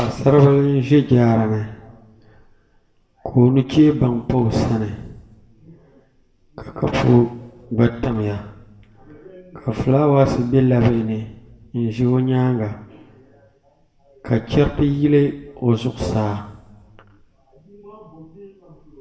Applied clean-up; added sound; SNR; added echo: none; none; none; reverberation time 0.9 s.